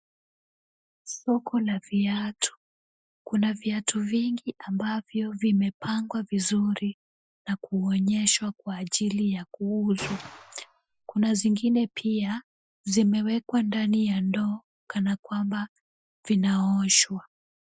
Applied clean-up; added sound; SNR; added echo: classical method Wiener filter.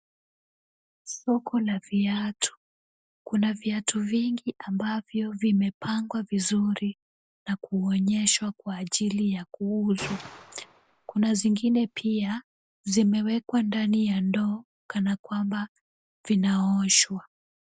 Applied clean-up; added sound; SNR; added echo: none; Gunshot, gunfire; 17 dB; none.